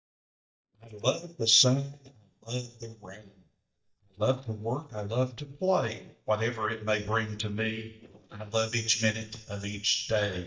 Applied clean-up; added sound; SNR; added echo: neural mask model DeepFilterNet 3.